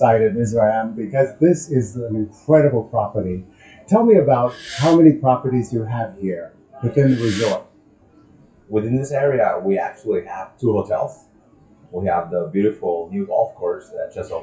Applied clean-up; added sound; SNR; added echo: classical method WPE with log-MMSE.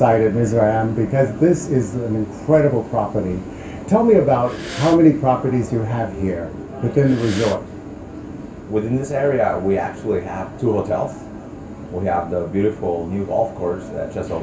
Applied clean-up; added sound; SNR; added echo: none; Breathing; 16 dB; reverberation time 0.3 s.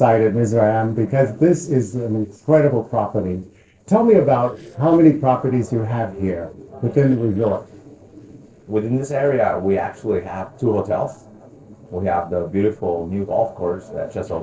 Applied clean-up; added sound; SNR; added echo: neural separator model SepFormer DNS4.